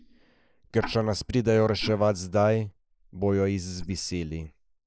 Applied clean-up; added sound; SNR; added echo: neural mask model Resemble Enhance denoiser.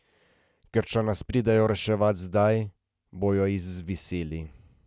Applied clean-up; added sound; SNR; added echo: none; none; none; none.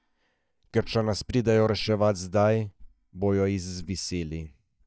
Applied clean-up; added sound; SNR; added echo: neural mask model DeepFilterNet 3.